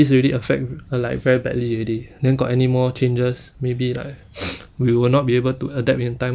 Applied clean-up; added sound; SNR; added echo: none; none; none; none.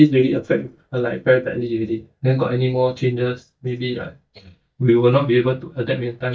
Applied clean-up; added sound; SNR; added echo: neural mask model DeepFilterNet 3.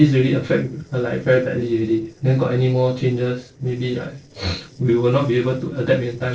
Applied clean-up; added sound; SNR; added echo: neural separator model SepFormer DNS4.